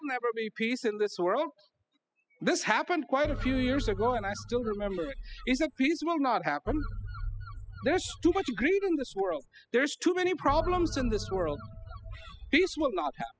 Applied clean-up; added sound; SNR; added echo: classical method spectral subtraction.